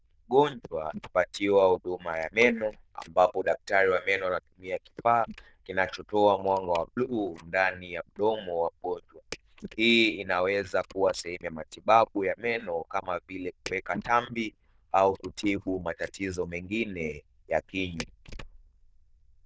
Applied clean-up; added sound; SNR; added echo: neural diffusion model UNIVERSE++.